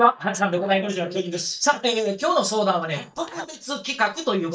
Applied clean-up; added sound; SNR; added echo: neural mask model DeepFilterNet 3.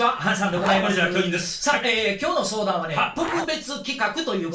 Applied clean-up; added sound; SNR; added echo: none; Zipper (clothing); 11 dB; reverberation time 0.3 s.